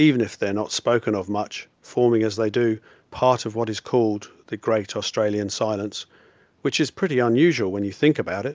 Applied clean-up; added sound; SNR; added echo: none; none; none; none.